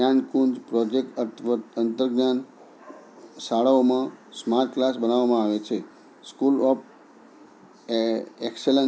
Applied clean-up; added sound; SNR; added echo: none; none; none; none.